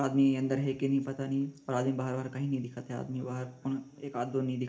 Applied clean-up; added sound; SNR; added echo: none; none; none; reverberation time 0.4 s.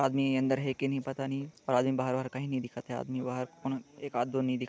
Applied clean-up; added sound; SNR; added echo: none; none; none; none.